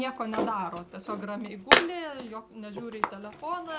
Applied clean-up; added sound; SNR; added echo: none; Tools; -4 dB; none.